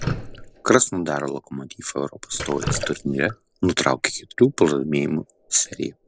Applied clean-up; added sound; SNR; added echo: none; Drip; 11 dB; none.